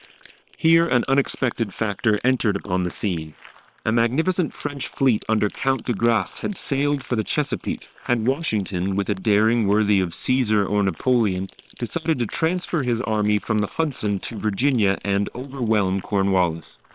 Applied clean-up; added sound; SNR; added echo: neural separator model SepFormer WHAM!.